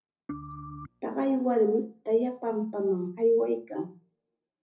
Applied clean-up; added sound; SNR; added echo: none; Organ; 13 dB; reverberation time 0.4 s.